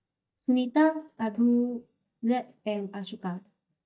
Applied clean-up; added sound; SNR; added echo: neural mask model DeepFilterNet 3.